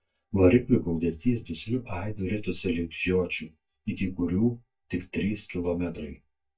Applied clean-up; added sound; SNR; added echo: neural mask model DeepFilterNet 3.